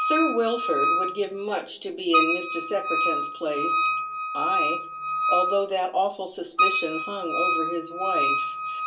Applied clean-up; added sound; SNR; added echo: none; Wind instrument, woodwind instrument; -2 dB; reverberation time 0.2 s.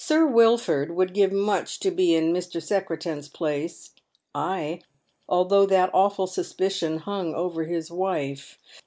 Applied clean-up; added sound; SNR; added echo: none; none; none; none.